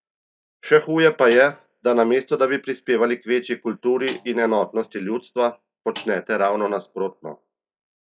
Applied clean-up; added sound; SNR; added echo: classical method log-MMSE.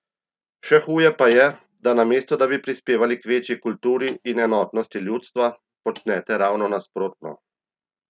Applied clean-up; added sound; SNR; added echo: neural mask model RNNoise.